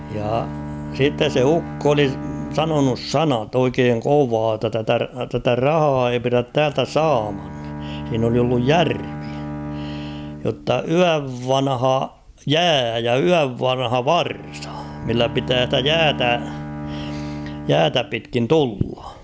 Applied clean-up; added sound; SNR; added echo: none; Bowed string instrument; 12 dB; none.